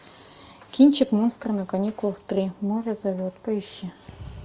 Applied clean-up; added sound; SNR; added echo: none; none; none; none.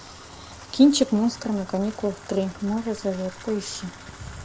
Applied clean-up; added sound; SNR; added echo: none; Bathtub (filling or washing) / Water tap, faucet; 18 dB; none.